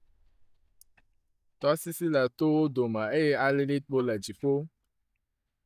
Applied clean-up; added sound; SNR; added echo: neural mask model DeepFilterNet 3.